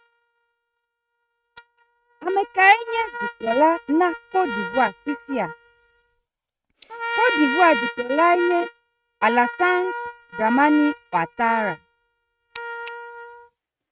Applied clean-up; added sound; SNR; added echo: neural mask model RNNoise.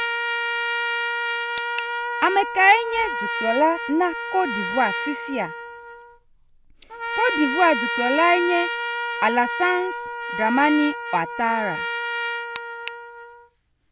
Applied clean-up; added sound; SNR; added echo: none; Trumpet; 4 dB; none.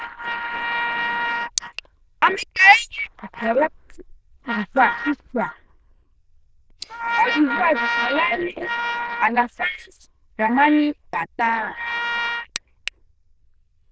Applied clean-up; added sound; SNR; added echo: neural diffusion model UNIVERSE++.